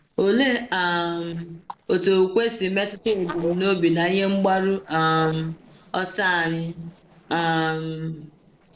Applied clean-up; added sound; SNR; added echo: neural separator model SepFormer DNS4.